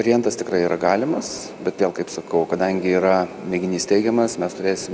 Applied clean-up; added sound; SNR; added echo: none; none; none; none.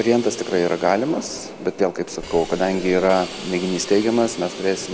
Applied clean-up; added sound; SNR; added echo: none; Hiss; 17 dB; none.